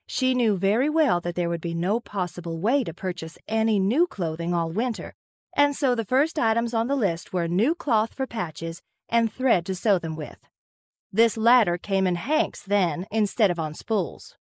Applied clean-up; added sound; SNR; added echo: neural mask model Resemble Enhance denoiser.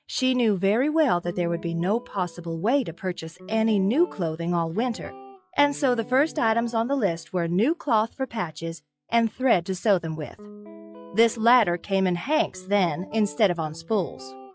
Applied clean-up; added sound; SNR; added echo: classical method log-MMSE.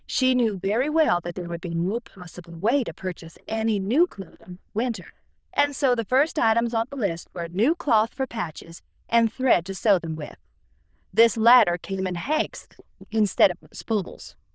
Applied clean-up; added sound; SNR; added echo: neural diffusion model UNIVERSE++.